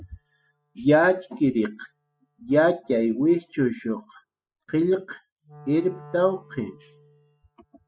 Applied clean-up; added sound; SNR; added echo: classical method spectral subtraction.